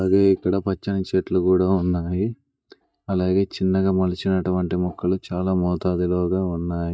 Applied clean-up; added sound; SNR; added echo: neural mask model DeepFilterNet 3.